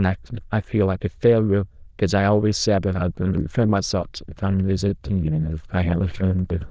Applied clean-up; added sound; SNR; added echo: neural diffusion model UNIVERSE++.